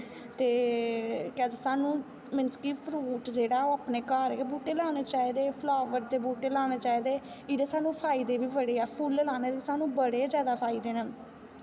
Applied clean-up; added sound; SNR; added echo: none; none; none; none.